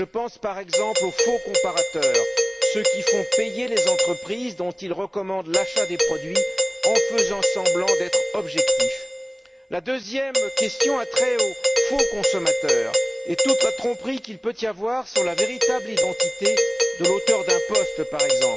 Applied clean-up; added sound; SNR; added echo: none; Doorbell; -5 dB; none.